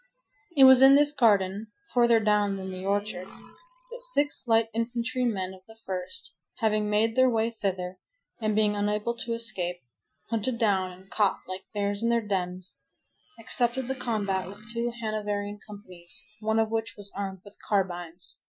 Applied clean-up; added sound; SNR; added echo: classical method Wiener filter.